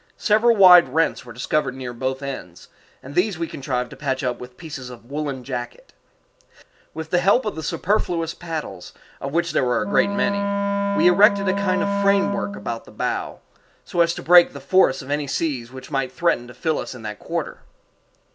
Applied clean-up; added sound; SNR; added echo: none; Wind instrument, woodwind instrument; 2 dB; none.